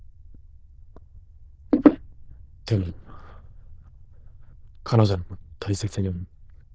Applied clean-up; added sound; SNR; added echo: neural diffusion model UNIVERSE++.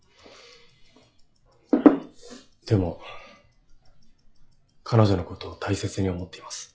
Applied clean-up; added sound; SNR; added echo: classical method log-MMSE.